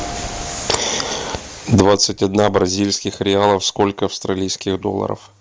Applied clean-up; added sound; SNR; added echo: none; none; none; none.